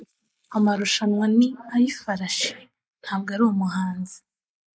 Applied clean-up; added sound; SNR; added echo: neural mask model Resemble Enhance denoiser.